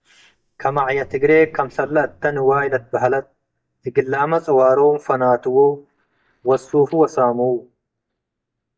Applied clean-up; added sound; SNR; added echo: neural mask model DeepFilterNet 3.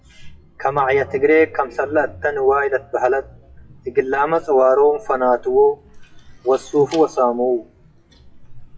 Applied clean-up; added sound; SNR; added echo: classical method WPE with log-MMSE.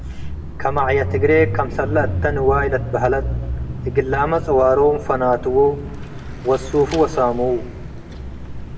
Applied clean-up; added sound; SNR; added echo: none; Mechanisms / Bicycle; 7 dB; reverberation time 1.2 s.